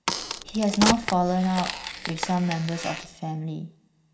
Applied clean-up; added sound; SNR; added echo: none; Crack; 4 dB; reverberation time 0.5 s.